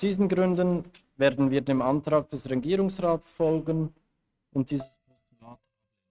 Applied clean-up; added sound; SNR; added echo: neural mask model RNNoise.